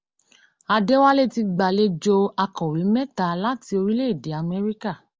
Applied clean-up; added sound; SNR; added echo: none; none; none; none.